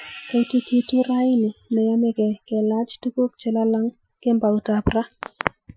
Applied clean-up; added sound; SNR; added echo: classical method Wiener filter.